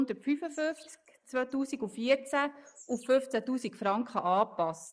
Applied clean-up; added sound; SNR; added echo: neural mask model Resemble Enhance denoiser.